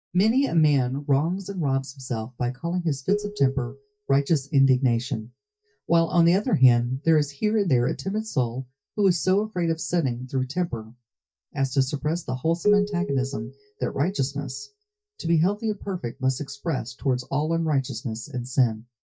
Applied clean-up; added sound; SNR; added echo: neural mask model DeepFilterNet 3.